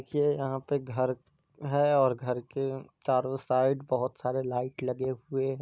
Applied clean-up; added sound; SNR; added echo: none; none; none; none.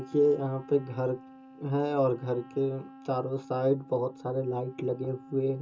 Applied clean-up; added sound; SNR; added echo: none; Wind instrument, woodwind instrument; 19 dB; reverberation time 0.2 s.